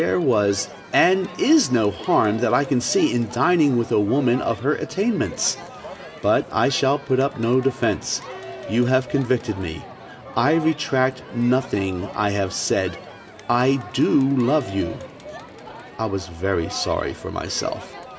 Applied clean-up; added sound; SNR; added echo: none; Crowd; 16 dB; reverberation time 0.6 s.